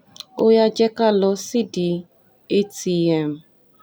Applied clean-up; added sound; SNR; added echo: none; none; none; none.